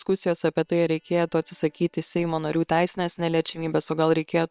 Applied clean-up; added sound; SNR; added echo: neural separator model SepFormer WHAM!.